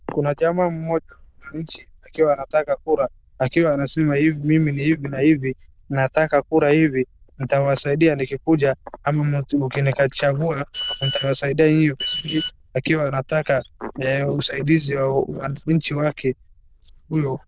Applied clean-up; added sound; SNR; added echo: neural diffusion model UNIVERSE++.